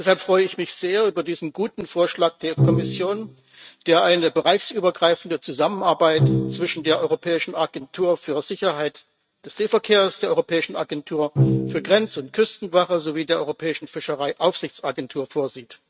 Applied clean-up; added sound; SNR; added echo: neural mask model RNNoise.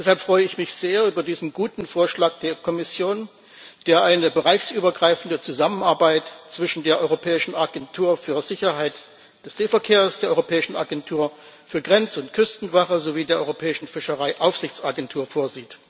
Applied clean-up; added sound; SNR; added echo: none; none; none; none.